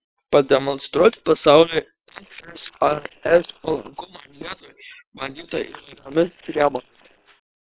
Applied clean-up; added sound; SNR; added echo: neural separator model SepFormer WHAM!.